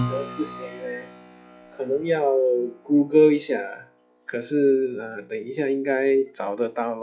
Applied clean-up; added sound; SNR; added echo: classical method log-MMSE.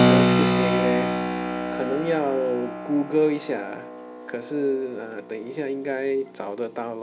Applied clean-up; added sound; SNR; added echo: none; Keyboard (musical); -1 dB; none.